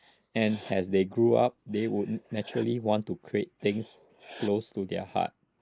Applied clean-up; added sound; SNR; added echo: neural mask model Resemble Enhance denoiser.